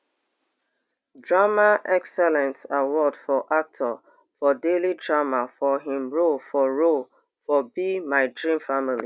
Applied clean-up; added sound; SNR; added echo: none; none; none; none.